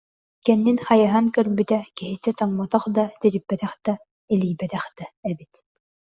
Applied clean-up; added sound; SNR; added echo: none; none; none; none.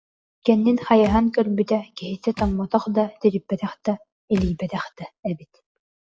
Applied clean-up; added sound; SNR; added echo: classical method log-MMSE.